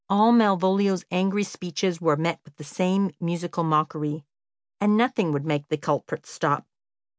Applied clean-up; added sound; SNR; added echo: none; none; none; none.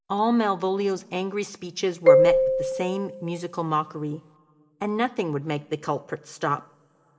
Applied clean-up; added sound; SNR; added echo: none; Marimba, xylophone; -5 dB; reverberation time 0.7 s.